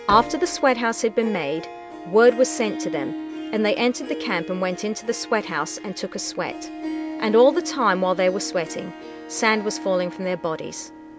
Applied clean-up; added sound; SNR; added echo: none; Bowed string instrument + Harp; 11 dB; none.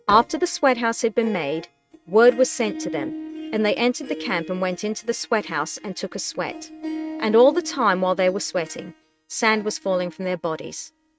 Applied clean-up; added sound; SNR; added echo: neural mask model RNNoise.